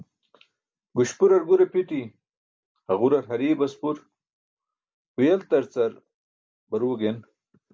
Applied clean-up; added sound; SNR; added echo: none; none; none; none.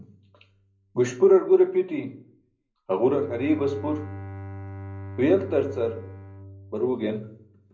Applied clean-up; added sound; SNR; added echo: none; Bowed string instrument; 15 dB; reverberation time 0.5 s.